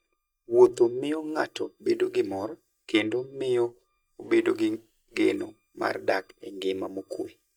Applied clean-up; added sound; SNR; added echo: neural mask model DeepFilterNet 3.